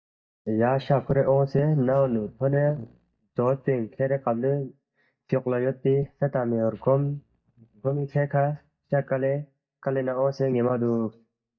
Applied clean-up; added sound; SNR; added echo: neural mask model DeepFilterNet 3.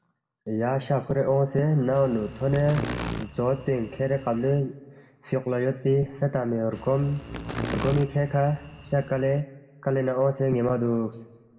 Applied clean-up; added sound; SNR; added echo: none; Insect; 10 dB; reverberation time 1.0 s.